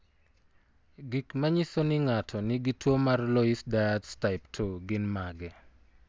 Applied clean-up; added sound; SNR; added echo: none; none; none; none.